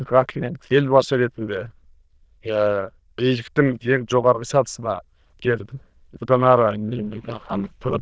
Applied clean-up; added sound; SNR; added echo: neural diffusion model UNIVERSE++.